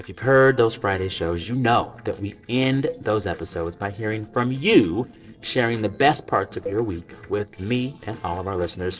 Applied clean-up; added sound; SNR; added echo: neural separator model SepFormer DNS4.